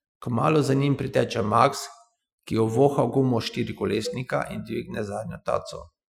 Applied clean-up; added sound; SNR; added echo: classical method Wiener filter.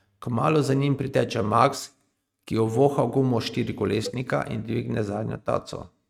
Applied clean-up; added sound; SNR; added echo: neural mask model RNNoise.